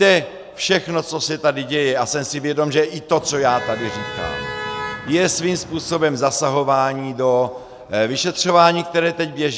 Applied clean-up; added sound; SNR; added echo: none; Motor vehicle (road); 10 dB; none.